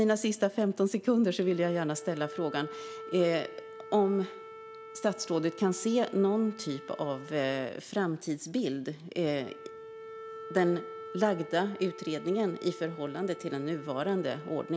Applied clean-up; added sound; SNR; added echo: none; Wind instrument, woodwind instrument; 15 dB; none.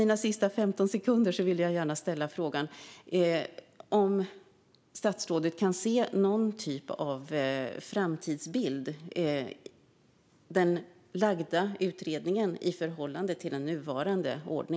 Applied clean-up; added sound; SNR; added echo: none; none; none; none.